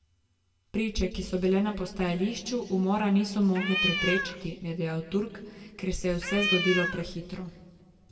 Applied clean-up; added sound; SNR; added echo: none; Cat; 1 dB; reverberation time 1.5 s.